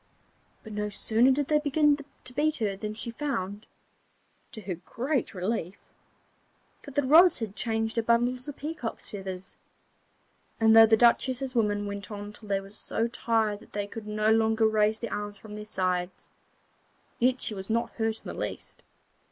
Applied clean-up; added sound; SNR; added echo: neural mask model Resemble Enhance denoiser.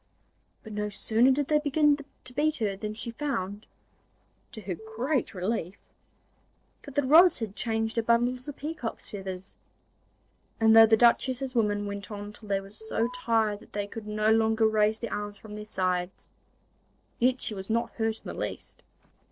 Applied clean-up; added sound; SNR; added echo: neural separator model SepFormer DNS4.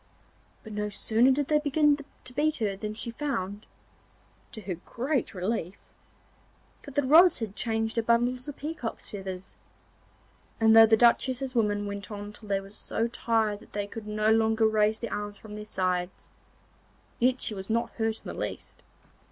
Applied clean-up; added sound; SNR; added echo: none; none; none; none.